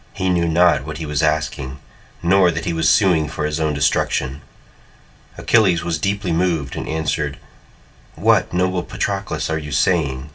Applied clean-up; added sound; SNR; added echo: none; none; none; reverberation time 0.2 s.